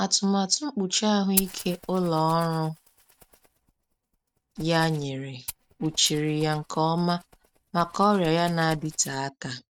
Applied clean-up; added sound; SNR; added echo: neural mask model RNNoise.